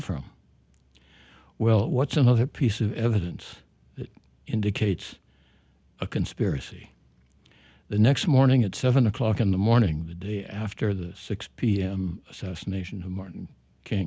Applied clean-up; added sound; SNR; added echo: none; none; none; none.